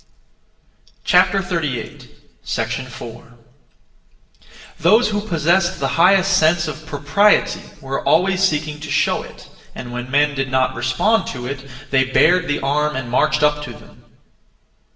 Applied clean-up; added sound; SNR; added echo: none; none; none; reverberation time 1.0 s.